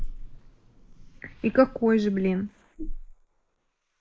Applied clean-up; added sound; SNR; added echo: neural mask model Resemble Enhance denoiser.